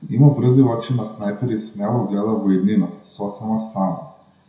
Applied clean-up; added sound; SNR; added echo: none; none; none; reverberation time 0.6 s.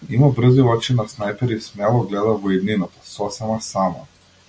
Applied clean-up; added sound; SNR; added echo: none; none; none; none.